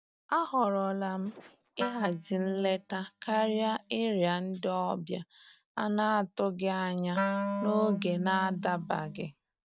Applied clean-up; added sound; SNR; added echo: neural mask model DeepFilterNet 3.